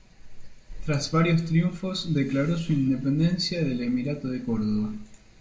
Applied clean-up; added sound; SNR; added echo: none; none; none; reverberation time 0.5 s.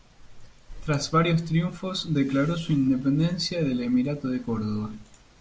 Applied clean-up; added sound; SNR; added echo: none; none; none; none.